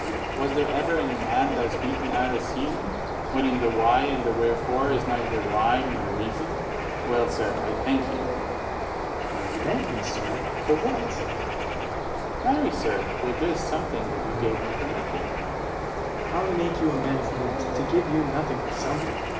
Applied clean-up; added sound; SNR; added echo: none; Bird; 1 dB; reverberation time 0.8 s.